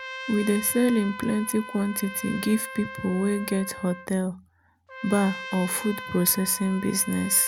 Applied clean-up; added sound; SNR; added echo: none; Trumpet; 12 dB; none.